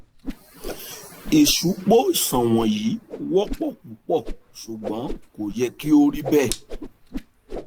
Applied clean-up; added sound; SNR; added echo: none; Whoosh, swoosh, swish; 12 dB; none.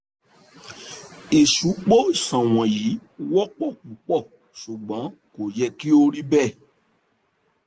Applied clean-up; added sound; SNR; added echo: none; none; none; none.